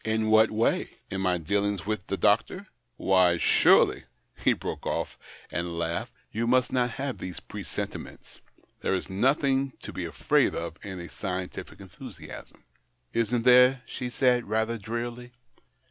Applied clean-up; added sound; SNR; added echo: none; none; none; none.